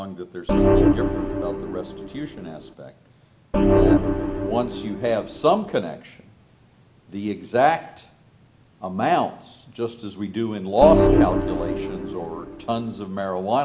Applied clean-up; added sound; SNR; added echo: none; Organ; -4 dB; none.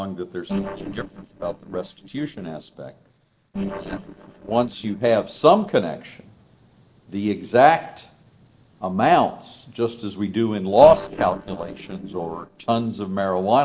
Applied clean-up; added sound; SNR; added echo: neural separator model SepFormer DNS4.